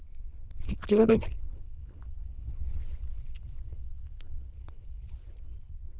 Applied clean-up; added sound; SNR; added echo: neural diffusion model UNIVERSE++.